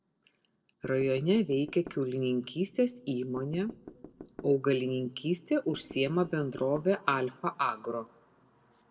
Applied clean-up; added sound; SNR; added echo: neural separator model SepFormer DNS4.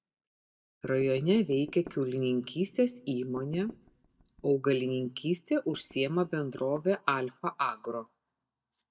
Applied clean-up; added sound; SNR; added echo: neural mask model DeepFilterNet 3.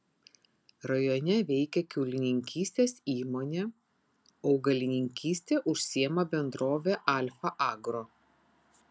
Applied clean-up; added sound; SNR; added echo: none; none; none; none.